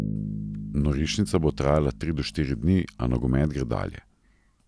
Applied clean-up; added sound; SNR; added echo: none; Bass guitar; 11 dB; none.